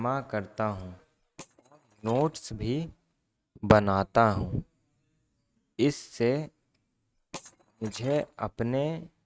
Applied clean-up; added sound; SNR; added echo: neural mask model RNNoise.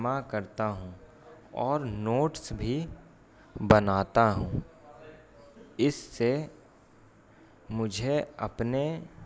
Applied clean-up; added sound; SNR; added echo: none; none; none; none.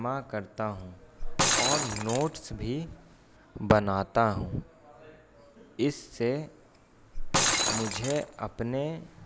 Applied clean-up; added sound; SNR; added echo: none; Shatter; 2 dB; none.